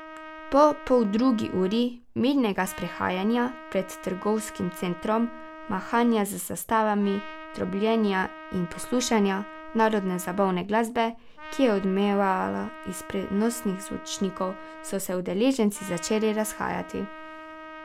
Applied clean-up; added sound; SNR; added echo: none; Trumpet; 16 dB; none.